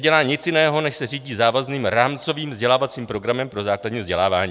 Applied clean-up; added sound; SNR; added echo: none; none; none; none.